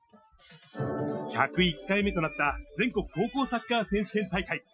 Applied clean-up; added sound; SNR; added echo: classical method Wiener filter.